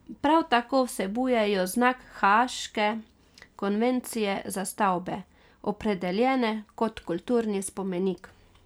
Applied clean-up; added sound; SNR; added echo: none; none; none; none.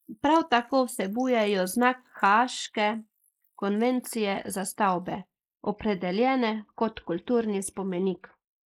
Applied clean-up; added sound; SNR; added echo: neural mask model Resemble Enhance denoiser.